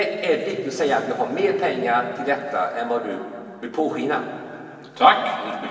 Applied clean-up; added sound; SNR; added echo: none; none; none; reverberation time 2.6 s.